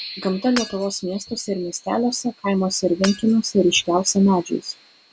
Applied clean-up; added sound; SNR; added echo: none; Shatter / Hammer; 14 dB; none.